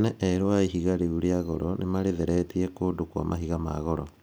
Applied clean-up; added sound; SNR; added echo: none; none; none; none.